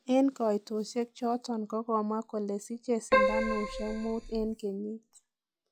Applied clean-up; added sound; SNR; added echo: classical method log-MMSE.